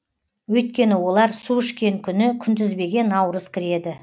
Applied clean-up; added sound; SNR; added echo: none; none; none; none.